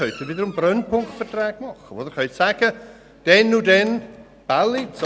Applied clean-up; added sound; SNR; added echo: none; Squeak; 18 dB; none.